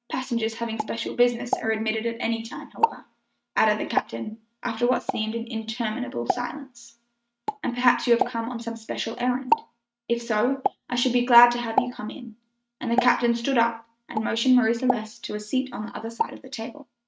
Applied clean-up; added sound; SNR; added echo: neural mask model RNNoise.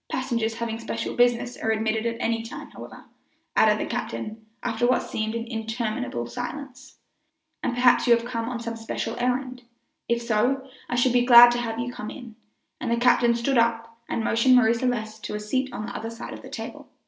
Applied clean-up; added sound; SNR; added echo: none; none; none; none.